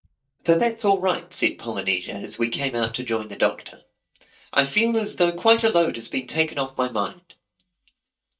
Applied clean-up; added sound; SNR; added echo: neural mask model DeepFilterNet 3.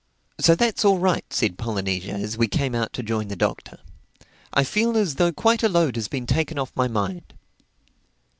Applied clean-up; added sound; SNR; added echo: none; none; none; none.